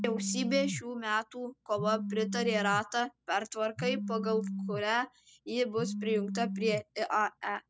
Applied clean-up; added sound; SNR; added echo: none; Telephone; 6 dB; none.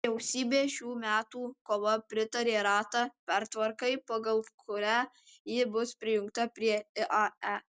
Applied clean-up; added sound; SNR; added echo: none; none; none; none.